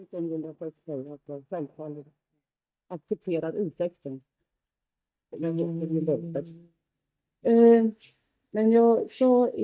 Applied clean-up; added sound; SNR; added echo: neural mask model DeepFilterNet 3.